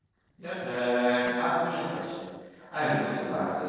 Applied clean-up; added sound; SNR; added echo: neural separator model SepFormer DNS4.